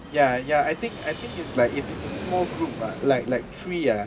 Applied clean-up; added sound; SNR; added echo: none; Fixed-wing aircraft, airplane; 11 dB; reverberation time 0.4 s.